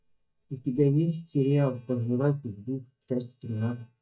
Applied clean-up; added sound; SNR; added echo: neural mask model DeepFilterNet 3.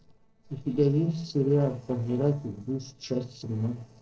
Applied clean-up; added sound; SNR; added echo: neural separator model SepFormer DNS4.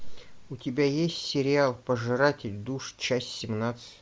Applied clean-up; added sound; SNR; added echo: none; none; none; none.